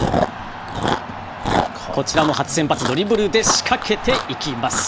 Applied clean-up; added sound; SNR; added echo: none; Chewing, mastication; 3 dB; none.